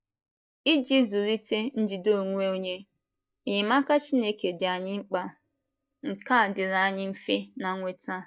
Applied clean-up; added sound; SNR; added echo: neural mask model DeepFilterNet 3.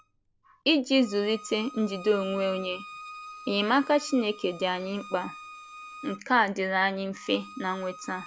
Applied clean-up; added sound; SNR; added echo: none; Bowed string instrument; 17 dB; none.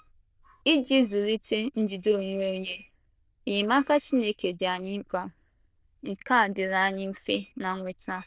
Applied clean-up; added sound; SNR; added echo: neural diffusion model UNIVERSE++.